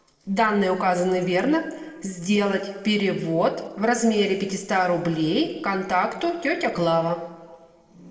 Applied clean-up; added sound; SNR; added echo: neural separator model SepFormer DNS4.